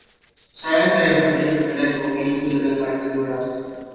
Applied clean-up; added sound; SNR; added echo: neural separator model SepFormer DNS4.